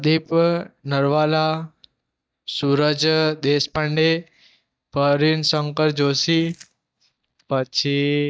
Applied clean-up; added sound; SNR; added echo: neural mask model DeepFilterNet 3.